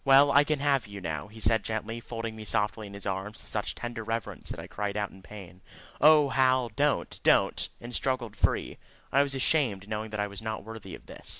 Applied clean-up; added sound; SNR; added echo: none; none; none; none.